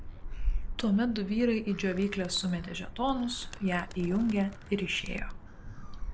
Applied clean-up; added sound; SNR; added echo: none; Animal; 6 dB; none.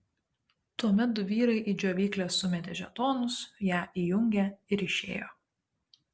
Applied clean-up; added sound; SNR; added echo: none; none; none; none.